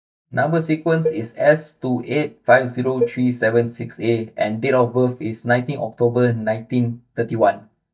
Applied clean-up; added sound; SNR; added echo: neural mask model DeepFilterNet 3.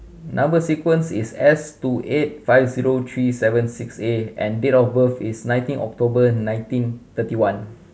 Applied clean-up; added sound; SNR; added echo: none; none; none; none.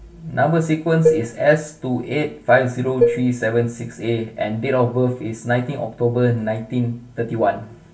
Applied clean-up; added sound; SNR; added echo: none; Dishes, pots, and pans; 2 dB; reverberation time 0.2 s.